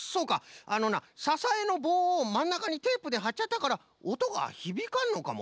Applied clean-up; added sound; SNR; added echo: none; none; none; none.